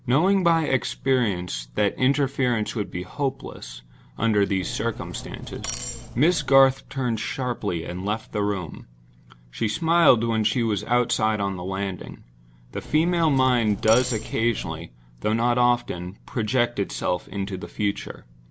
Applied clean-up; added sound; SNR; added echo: none; Cutlery, silverware; 11 dB; none.